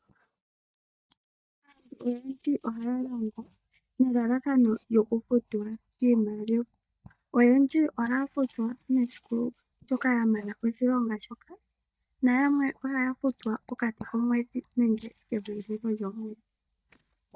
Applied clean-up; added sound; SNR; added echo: neural mask model DeepFilterNet 3.